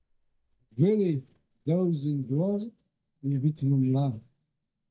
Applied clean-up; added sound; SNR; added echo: neural mask model DeepFilterNet 3.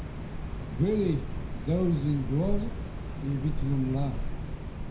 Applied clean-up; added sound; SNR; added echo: none; Cricket; 2 dB; reverberation time 0.5 s.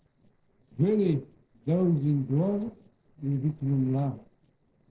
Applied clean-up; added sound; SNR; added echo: neural separator model SepFormer DNS4.